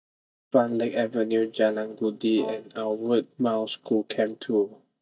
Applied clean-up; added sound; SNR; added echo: neural mask model DeepFilterNet 3.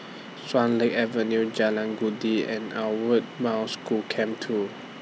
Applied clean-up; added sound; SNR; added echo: none; none; none; none.